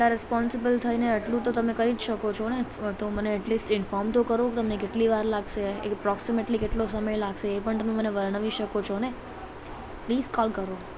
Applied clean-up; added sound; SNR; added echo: none; none; none; none.